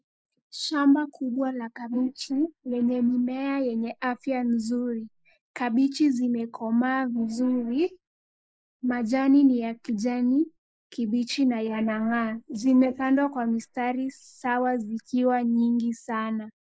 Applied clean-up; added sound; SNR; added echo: neural mask model Resemble Enhance denoiser.